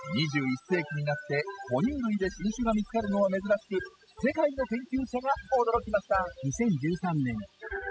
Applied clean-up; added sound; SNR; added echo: classical method spectral subtraction.